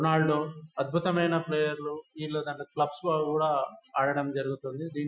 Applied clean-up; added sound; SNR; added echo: classical method Wiener filter.